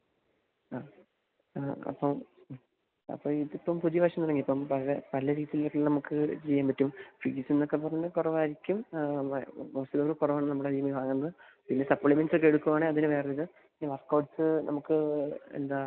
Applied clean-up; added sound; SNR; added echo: none; none; none; none.